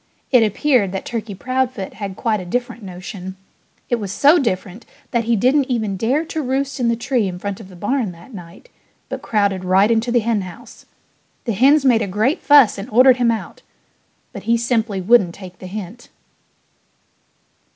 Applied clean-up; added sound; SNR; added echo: none; none; none; none.